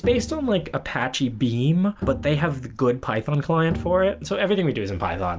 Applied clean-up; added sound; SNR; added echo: none; Bowed string instrument; 13 dB; none.